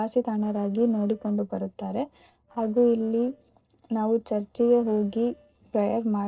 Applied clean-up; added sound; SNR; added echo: neural separator model SepFormer DNS4.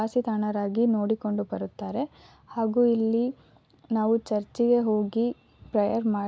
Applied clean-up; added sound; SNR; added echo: none; none; none; none.